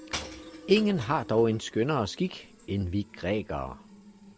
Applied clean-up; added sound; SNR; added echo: none; Shatter / Crushing + Fill (with liquid); 16 dB; none.